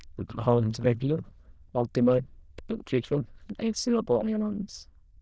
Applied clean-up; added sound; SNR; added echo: neural diffusion model UNIVERSE++.